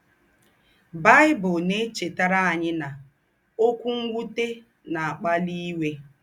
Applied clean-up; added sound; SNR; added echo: none; none; none; none.